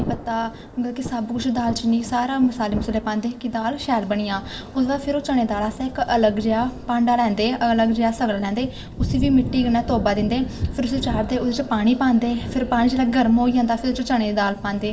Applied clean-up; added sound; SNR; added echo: none; Thunder / Rain; 11 dB; reverberation time 0.4 s.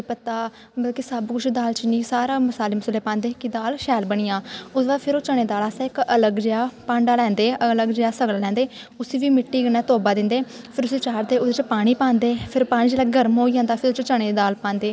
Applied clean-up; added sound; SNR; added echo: none; none; none; none.